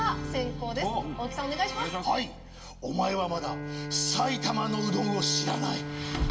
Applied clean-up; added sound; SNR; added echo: none; Bowed string instrument; 7 dB; reverberation time 1.3 s.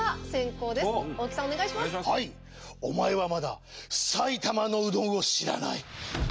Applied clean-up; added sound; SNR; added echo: none; none; none; none.